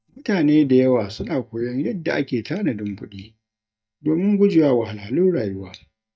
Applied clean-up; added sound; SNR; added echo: neural mask model DeepFilterNet 3.